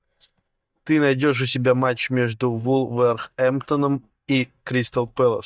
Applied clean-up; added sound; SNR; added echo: neural mask model DeepFilterNet 3.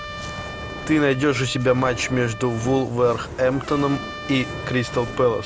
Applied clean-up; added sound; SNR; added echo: none; Trumpet + Fire; 11 dB; none.